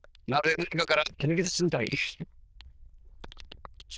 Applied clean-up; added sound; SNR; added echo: neural diffusion model UNIVERSE++.